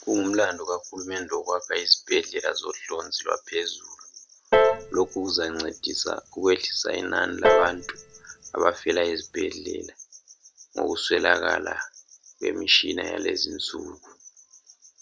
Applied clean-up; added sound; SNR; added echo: none; Piano; 0 dB; none.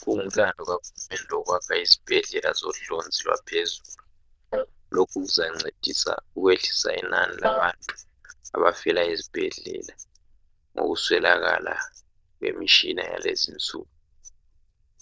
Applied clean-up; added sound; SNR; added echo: neural diffusion model UNIVERSE++.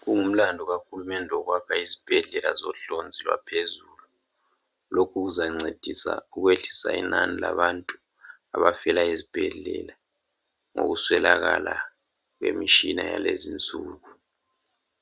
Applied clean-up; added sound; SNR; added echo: none; none; none; none.